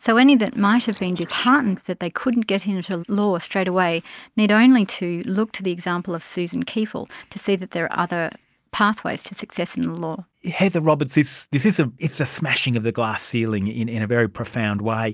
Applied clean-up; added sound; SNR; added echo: neural mask model Resemble Enhance denoiser.